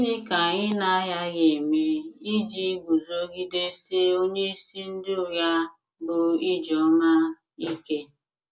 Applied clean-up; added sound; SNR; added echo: none; none; none; none.